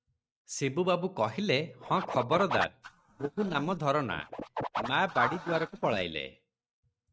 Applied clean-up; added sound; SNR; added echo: neural mask model RNNoise.